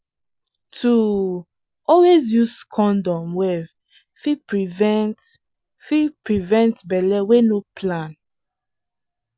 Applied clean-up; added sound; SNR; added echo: none; none; none; none.